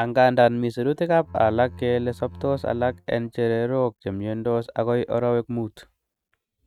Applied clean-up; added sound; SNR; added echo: neural mask model RNNoise.